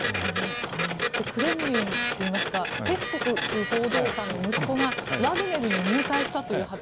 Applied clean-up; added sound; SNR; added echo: none; Printer; 0 dB; none.